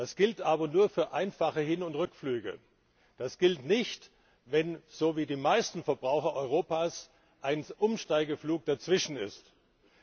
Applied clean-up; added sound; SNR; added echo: none; none; none; none.